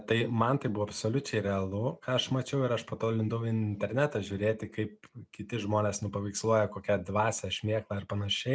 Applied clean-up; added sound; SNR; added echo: none; none; none; none.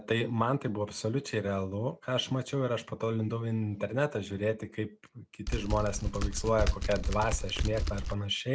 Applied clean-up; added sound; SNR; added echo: none; Typing; 0 dB; none.